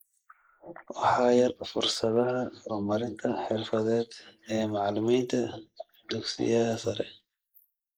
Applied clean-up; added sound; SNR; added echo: neural mask model Resemble Enhance denoiser.